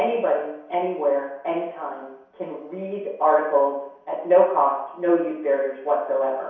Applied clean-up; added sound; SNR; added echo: none; none; none; reverberation time 0.7 s.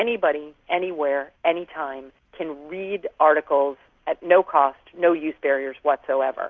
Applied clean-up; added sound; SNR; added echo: none; none; none; none.